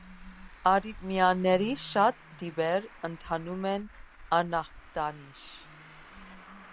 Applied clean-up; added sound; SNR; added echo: none; Traffic noise, roadway noise; 19 dB; none.